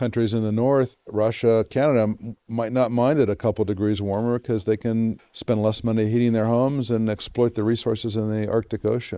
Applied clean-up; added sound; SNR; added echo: neural mask model Resemble Enhance denoiser.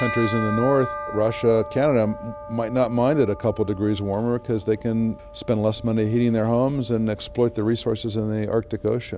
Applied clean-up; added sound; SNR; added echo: none; Bell; 13 dB; none.